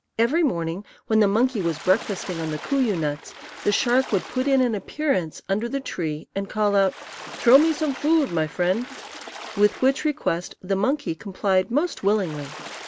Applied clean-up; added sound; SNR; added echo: none; Water / Splash, splatter; 17 dB; none.